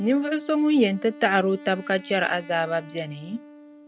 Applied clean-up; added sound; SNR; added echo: none; Wind instrument, woodwind instrument; 19 dB; none.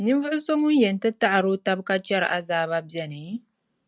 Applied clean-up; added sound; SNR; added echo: none; none; none; none.